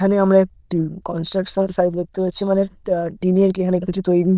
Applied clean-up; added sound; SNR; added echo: neural diffusion model UNIVERSE++.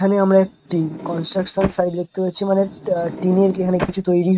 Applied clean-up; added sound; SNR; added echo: neural mask model RNNoise.